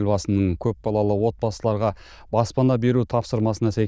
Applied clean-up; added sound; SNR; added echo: neural diffusion model UNIVERSE++.